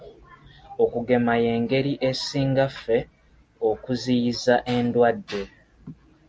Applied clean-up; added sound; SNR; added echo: none; none; none; none.